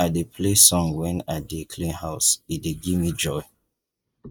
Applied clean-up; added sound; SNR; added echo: neural mask model Resemble Enhance denoiser.